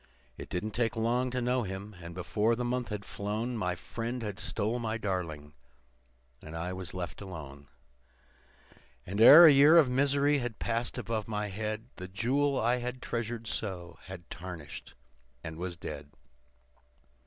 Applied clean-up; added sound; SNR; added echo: none; none; none; none.